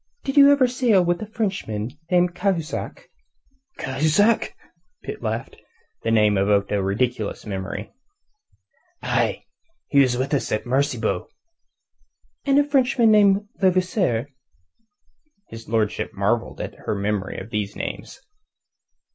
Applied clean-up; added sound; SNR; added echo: none; none; none; none.